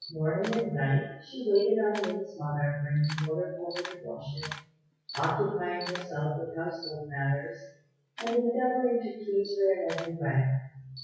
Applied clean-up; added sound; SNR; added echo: classical method WPE with log-MMSE.